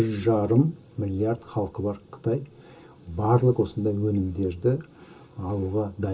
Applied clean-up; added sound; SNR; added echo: none; none; none; reverberation time 0.2 s.